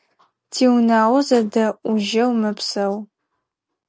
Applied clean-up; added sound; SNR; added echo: none; none; none; none.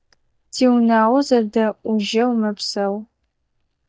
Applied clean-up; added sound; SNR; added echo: neural mask model DeepFilterNet 3.